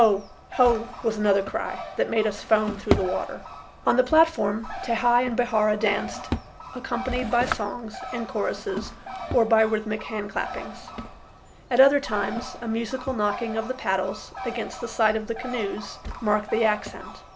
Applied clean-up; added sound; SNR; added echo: none; Bird + Drawer open or close; 10 dB; none.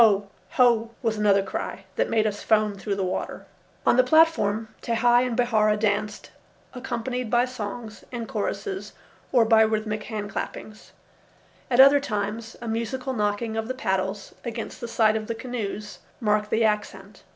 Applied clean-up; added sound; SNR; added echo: none; none; none; none.